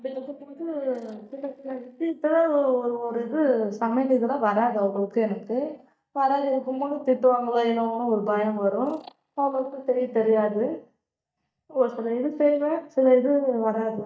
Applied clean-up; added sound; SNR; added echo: neural mask model DeepFilterNet 3.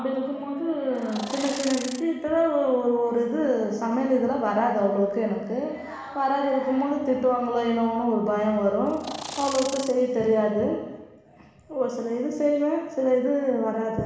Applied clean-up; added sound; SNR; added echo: none; Insect; 11 dB; reverberation time 1.2 s.